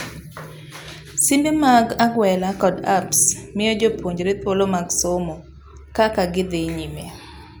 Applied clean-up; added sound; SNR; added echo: none; none; none; none.